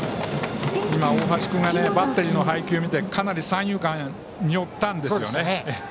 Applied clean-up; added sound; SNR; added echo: none; none; none; none.